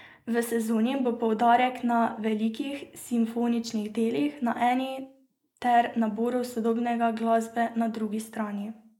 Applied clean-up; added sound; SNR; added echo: neural mask model Resemble Enhance denoiser.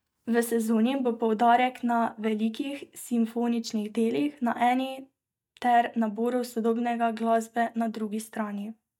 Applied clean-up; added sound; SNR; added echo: neural mask model DeepFilterNet 3.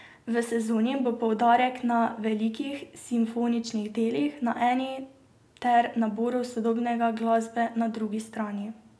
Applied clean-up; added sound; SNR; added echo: none; none; none; none.